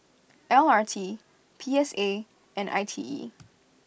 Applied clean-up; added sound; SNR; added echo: none; none; none; none.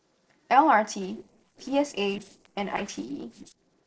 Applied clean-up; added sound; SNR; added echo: neural separator model SepFormer DNS4.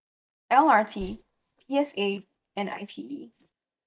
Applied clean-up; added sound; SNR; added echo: neural mask model DeepFilterNet 3.